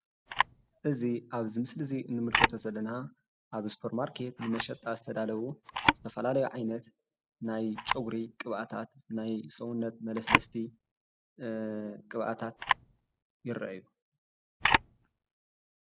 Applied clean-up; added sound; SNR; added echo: none; Camera; 0 dB; none.